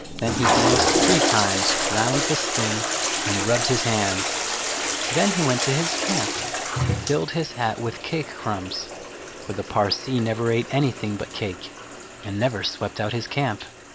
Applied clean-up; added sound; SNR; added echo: none; Toilet flush; 0 dB; none.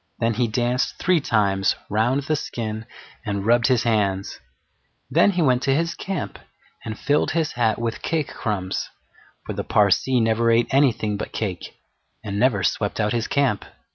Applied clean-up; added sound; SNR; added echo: none; none; none; none.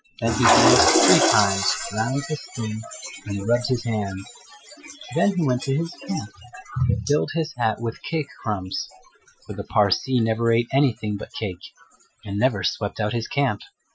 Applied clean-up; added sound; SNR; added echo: classical method Wiener filter.